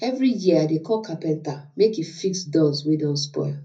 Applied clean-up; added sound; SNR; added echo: none; none; none; reverberation time 0.4 s.